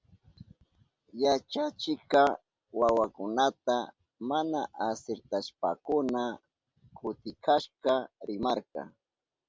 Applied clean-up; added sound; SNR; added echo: none; none; none; none.